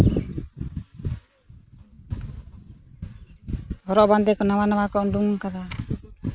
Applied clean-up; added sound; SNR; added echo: none; none; none; none.